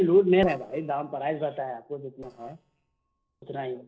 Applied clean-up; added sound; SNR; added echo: neural separator model SepFormer DNS4.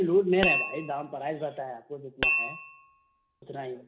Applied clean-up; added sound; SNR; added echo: none; Tap; -2 dB; reverberation time 0.5 s.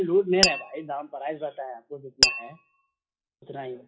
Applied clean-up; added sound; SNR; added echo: classical method WPE with log-MMSE.